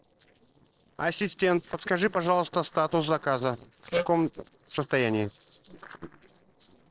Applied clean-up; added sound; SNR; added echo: neural separator model SepFormer DNS4.